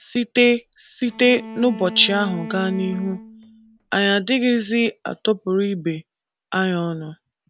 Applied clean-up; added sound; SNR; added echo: none; Bowed string instrument; 13 dB; none.